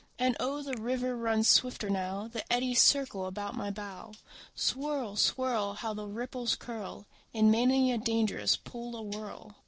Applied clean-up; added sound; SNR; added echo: neural separator model SepFormer DNS4.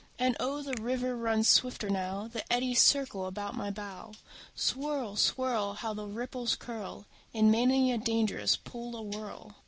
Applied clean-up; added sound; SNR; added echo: none; Finger snapping; 18 dB; none.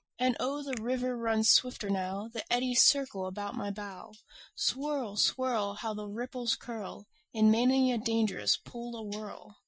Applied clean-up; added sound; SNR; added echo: classical method Wiener filter.